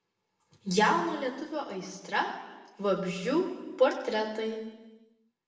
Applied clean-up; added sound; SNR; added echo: none; none; none; reverberation time 1.0 s.